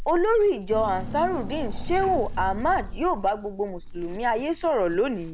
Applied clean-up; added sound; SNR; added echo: none; Chewing, mastication / Livestock, farm animals, working animals + Engine / Car; 8 dB; none.